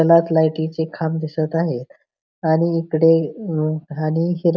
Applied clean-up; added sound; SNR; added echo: none; none; none; none.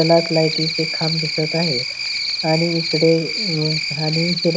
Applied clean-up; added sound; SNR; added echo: none; Cricket; 3 dB; none.